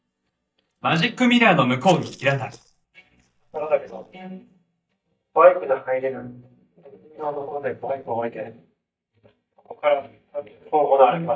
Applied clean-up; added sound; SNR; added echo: neural mask model DeepFilterNet 3.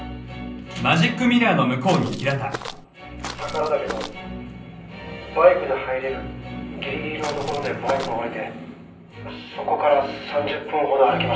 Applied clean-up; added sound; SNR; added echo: none; Walk, footsteps; 11 dB; reverberation time 0.6 s.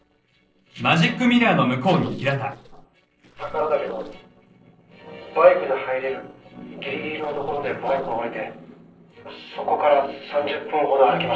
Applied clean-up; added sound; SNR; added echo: neural separator model SepFormer DNS4.